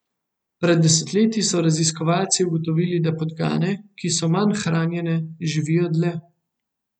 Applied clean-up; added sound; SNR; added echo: none; none; none; none.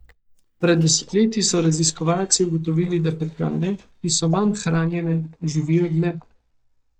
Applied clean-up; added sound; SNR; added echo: neural mask model DeepFilterNet 3.